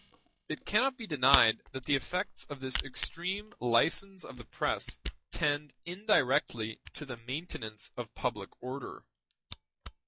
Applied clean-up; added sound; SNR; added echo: classical method log-MMSE.